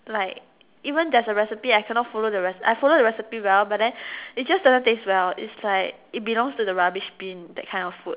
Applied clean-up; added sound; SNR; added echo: none; none; none; none.